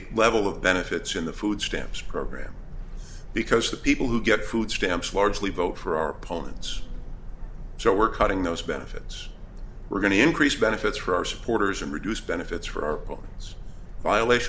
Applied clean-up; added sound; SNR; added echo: none; Insect; 13 dB; none.